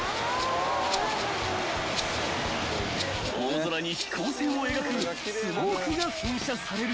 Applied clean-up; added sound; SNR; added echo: none; Rattle (instrument); 12 dB; none.